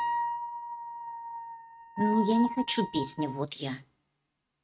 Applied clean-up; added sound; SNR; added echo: neural mask model RNNoise.